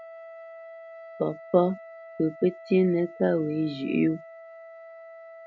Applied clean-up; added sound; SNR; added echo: none; Wind instrument, woodwind instrument; 17 dB; none.